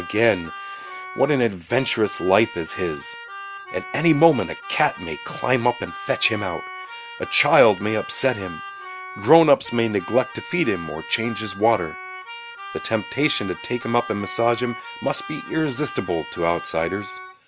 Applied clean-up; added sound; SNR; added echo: none; Keyboard (musical); 13 dB; none.